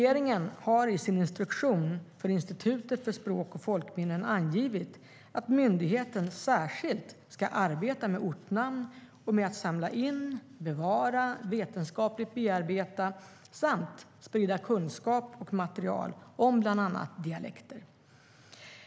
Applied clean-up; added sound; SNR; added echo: none; none; none; none.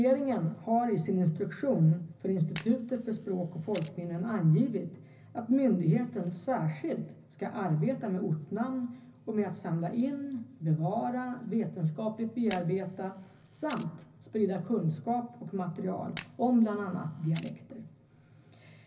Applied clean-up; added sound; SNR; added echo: none; Camera; 14 dB; reverberation time 0.4 s.